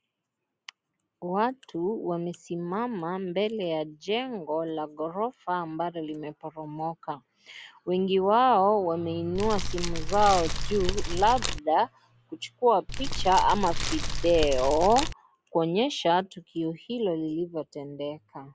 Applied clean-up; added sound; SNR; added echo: none; Fire; 1 dB; none.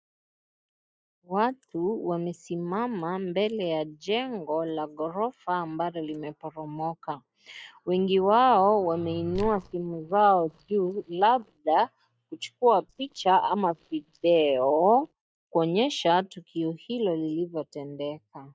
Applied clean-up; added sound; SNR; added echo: neural mask model DeepFilterNet 3.